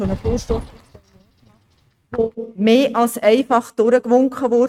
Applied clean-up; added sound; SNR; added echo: neural mask model RNNoise.